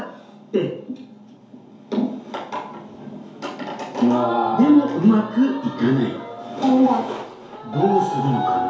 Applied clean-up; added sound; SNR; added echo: none; none; none; reverberation time 2.4 s.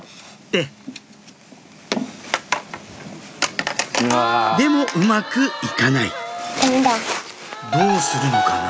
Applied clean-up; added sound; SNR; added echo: none; none; none; none.